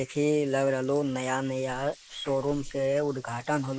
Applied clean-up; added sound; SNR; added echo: neural mask model Resemble Enhance denoiser.